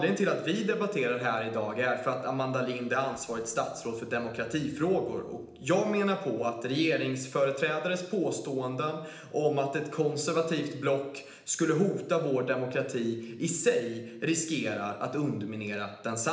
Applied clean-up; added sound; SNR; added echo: neural separator model SepFormer DNS4.